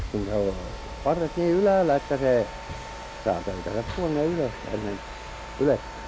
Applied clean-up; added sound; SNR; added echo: none; Mechanisms; 11 dB; none.